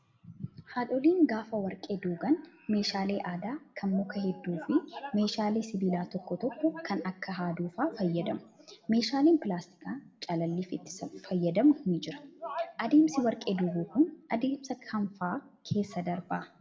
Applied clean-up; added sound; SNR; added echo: none; none; none; reverberation time 0.5 s.